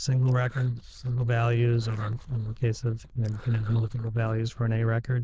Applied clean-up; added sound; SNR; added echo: neural diffusion model UNIVERSE++.